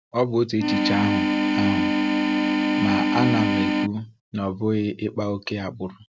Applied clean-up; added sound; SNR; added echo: none; Organ; -5 dB; none.